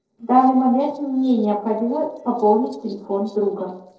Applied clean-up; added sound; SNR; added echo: neural separator model SepFormer DNS4.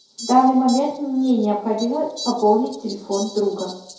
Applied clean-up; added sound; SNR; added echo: none; Fowl; 18 dB; reverberation time 2.3 s.